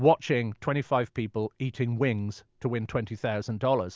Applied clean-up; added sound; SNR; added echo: none; none; none; none.